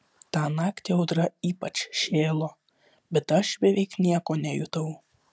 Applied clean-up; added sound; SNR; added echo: none; none; none; none.